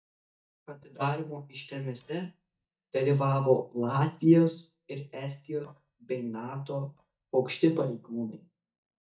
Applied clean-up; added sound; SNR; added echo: neural mask model DeepFilterNet 3.